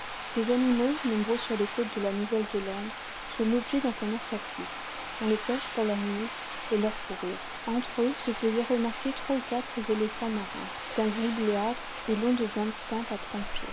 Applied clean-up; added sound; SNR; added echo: none; Bathtub (filling or washing); 7 dB; none.